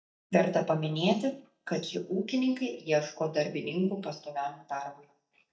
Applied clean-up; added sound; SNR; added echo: neural mask model DeepFilterNet 3.